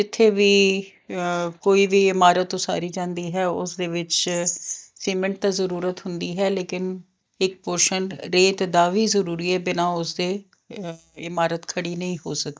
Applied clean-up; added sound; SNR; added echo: neural mask model DeepFilterNet 3.